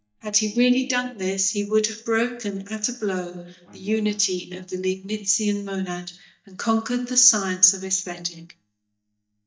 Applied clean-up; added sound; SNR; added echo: neural mask model DeepFilterNet 3.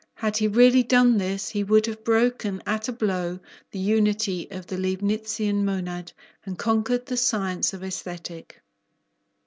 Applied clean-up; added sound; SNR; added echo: none; none; none; none.